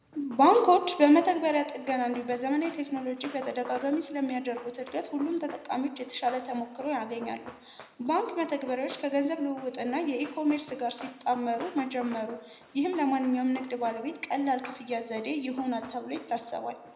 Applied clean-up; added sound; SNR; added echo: none; Run; 20 dB; reverberation time 0.7 s.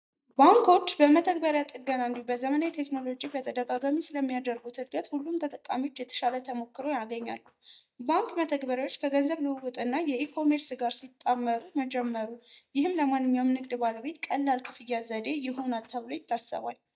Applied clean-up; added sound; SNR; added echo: neural mask model DeepFilterNet 3.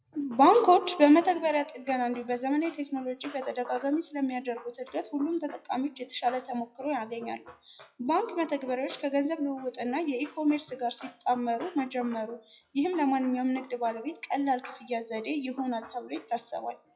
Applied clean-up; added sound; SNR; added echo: classical method WPE with log-MMSE.